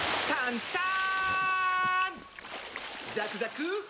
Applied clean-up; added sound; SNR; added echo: none; Chewing, mastication; 19 dB; none.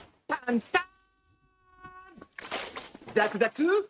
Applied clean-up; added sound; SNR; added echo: neural mask model RNNoise.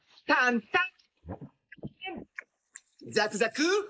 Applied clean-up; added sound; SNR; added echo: neural mask model Resemble Enhance denoiser.